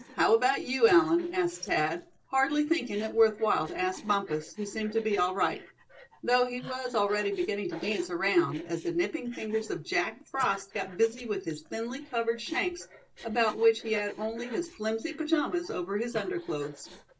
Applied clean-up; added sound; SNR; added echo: neural separator model SepFormer DNS4.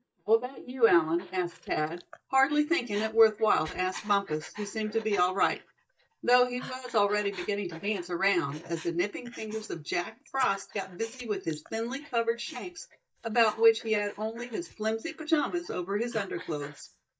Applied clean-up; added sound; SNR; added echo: neural mask model DeepFilterNet 3.